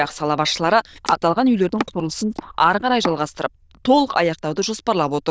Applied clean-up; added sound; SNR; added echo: neural diffusion model UNIVERSE++.